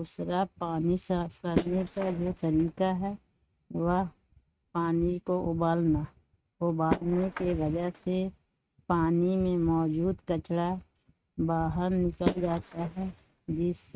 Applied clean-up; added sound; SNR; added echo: neural mask model RNNoise.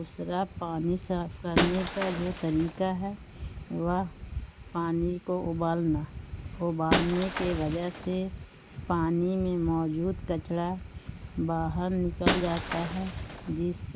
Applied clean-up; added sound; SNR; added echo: none; Shatter; 7 dB; none.